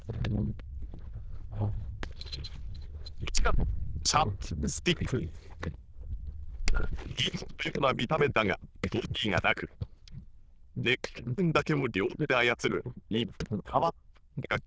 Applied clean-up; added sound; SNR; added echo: neural diffusion model UNIVERSE++.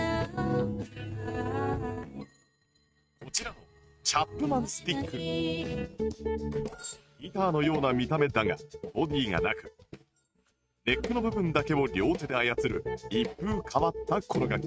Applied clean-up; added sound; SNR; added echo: neural mask model RNNoise.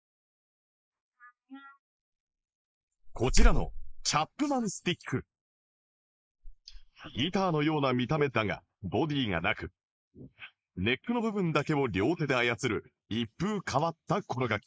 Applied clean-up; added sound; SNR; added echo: neural mask model Resemble Enhance denoiser.